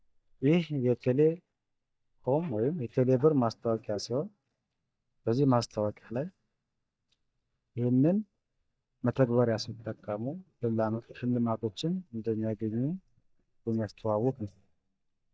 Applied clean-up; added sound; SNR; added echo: neural mask model DeepFilterNet 3.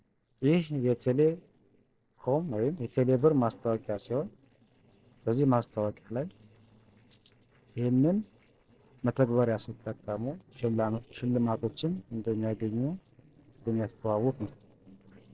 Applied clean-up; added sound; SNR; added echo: neural separator model SepFormer DNS4.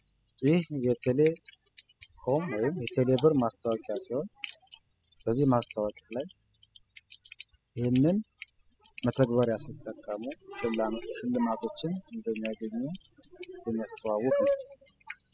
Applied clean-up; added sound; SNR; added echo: classical method spectral subtraction.